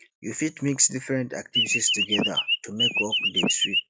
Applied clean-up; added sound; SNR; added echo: classical method log-MMSE.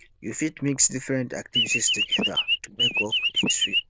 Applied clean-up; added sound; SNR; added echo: neural diffusion model UNIVERSE++.